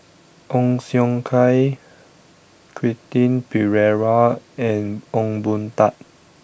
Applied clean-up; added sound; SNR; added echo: none; none; none; none.